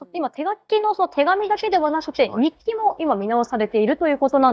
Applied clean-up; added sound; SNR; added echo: neural mask model DeepFilterNet 3.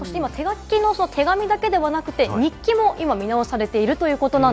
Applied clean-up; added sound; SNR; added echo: none; none; none; none.